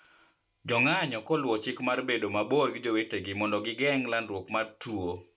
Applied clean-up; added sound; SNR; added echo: none; none; none; none.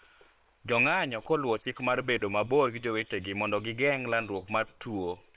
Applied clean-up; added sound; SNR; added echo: neural separator model SepFormer WHAM!.